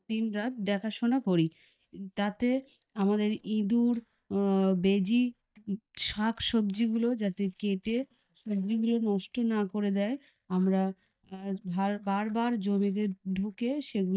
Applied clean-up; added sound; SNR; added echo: neural mask model DeepFilterNet 3.